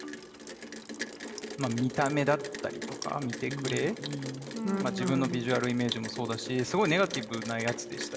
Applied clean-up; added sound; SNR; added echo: none; Rain; 9 dB; none.